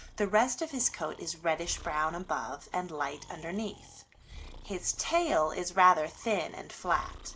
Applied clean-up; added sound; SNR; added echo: none; Breathing; 18 dB; none.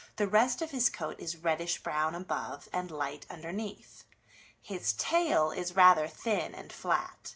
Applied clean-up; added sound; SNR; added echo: none; none; none; none.